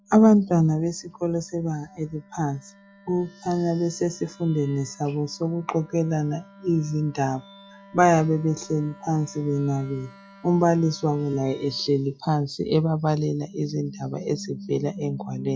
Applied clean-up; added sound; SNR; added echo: classical method log-MMSE.